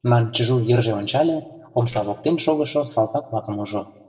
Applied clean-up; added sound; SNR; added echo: neural separator model SepFormer DNS4.